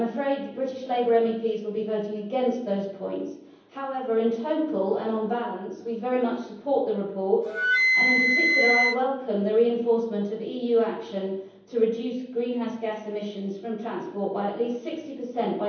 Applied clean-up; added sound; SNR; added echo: none; Wind instrument, woodwind instrument; -2 dB; reverberation time 0.9 s.